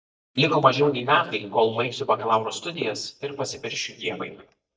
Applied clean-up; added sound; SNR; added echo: neural mask model DeepFilterNet 3.